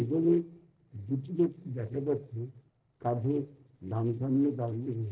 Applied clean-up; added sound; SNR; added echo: neural separator model SepFormer DNS4.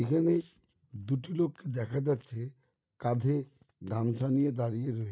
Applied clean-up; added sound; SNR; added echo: none; none; none; none.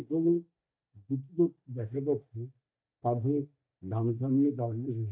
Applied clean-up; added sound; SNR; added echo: neural mask model DeepFilterNet 3.